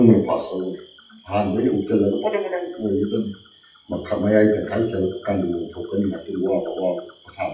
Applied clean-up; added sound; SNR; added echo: classical method WPE with log-MMSE.